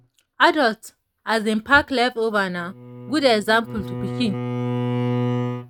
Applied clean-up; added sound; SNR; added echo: neural mask model RNNoise.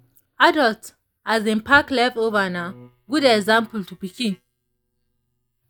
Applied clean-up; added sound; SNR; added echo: neural mask model DeepFilterNet 3.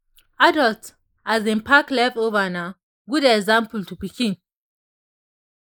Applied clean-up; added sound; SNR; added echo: neural mask model Resemble Enhance denoiser.